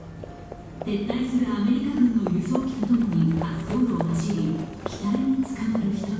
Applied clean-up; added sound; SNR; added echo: none; Livestock, farm animals, working animals; 12 dB; reverberation time 1.2 s.